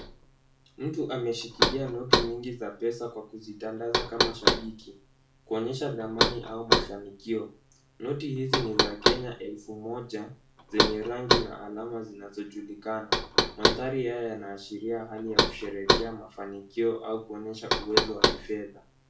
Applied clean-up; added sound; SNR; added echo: none; Knock; -4 dB; reverberation time 0.3 s.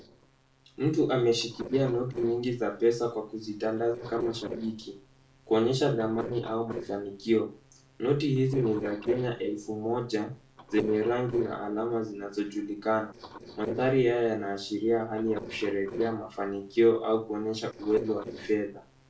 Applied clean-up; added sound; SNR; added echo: neural separator model SepFormer DNS4.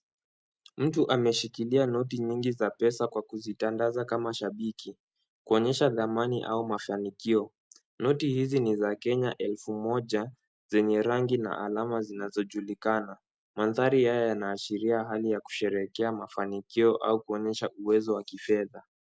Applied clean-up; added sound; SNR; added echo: none; none; none; none.